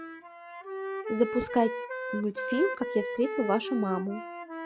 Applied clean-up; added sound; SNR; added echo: classical method log-MMSE.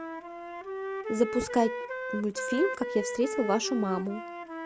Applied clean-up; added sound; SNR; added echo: none; Wind instrument, woodwind instrument; 5 dB; none.